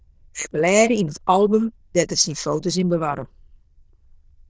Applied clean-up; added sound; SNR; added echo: neural diffusion model UNIVERSE++.